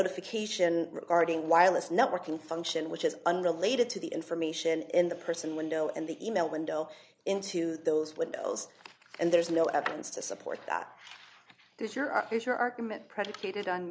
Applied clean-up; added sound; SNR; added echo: none; none; none; none.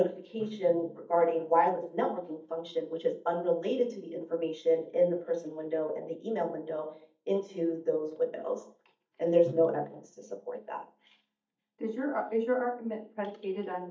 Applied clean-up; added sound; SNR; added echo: neural mask model DeepFilterNet 3.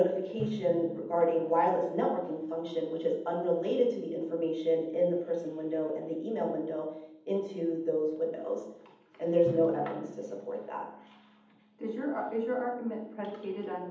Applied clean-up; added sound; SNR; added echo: none; Drum; 19 dB; reverberation time 0.8 s.